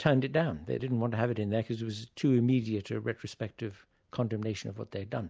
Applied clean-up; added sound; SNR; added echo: none; none; none; none.